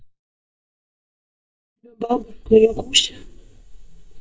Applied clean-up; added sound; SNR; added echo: neural mask model DeepFilterNet 3.